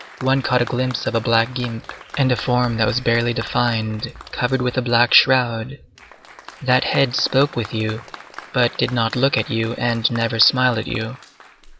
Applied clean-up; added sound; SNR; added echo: none; Applause; 18 dB; none.